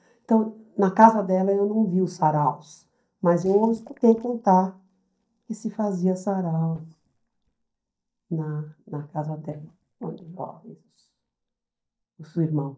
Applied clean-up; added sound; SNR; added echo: neural mask model DeepFilterNet 3.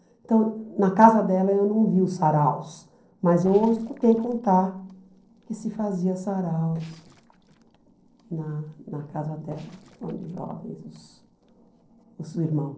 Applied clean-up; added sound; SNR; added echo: neural separator model SepFormer DNS4.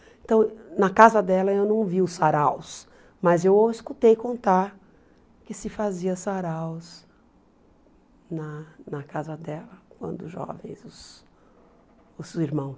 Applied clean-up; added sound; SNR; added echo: none; none; none; none.